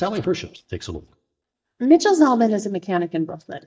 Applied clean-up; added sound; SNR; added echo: neural mask model DeepFilterNet 3.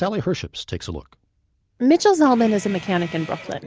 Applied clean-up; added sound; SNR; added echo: none; none; none; none.